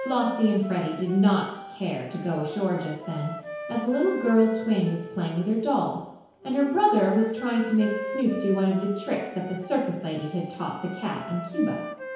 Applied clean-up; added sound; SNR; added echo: none; Wind instrument, woodwind instrument; 13 dB; reverberation time 1.0 s.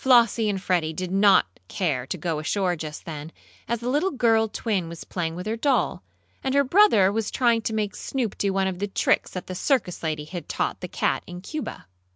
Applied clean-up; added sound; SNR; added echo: none; none; none; none.